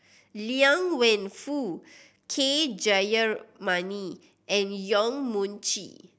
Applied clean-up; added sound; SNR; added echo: none; none; none; none.